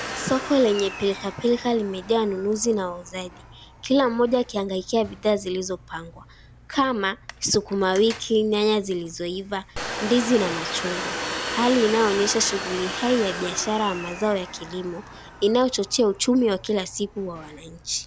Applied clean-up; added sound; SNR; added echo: none; Domestic sounds, home sounds; 11 dB; none.